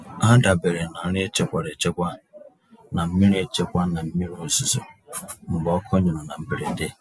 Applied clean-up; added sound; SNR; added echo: none; none; none; none.